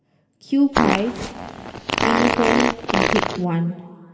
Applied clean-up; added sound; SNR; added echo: none; Fart; -2 dB; reverberation time 2.0 s.